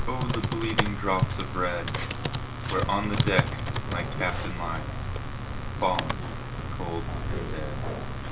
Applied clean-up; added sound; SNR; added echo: none; Computer keyboard; -3 dB; reverberation time 0.4 s.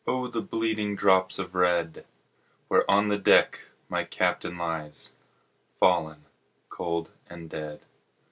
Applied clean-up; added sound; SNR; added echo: none; none; none; none.